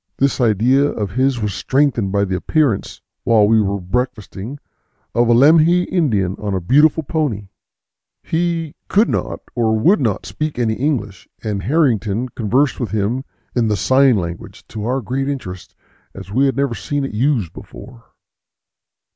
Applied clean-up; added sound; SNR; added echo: none; none; none; none.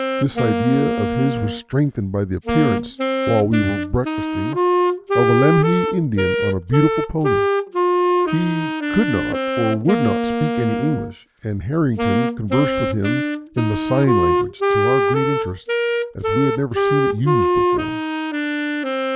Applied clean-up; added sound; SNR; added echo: none; Wind instrument, woodwind instrument; -1 dB; none.